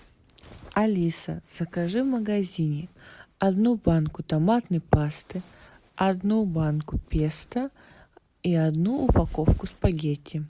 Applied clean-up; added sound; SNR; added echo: none; none; none; none.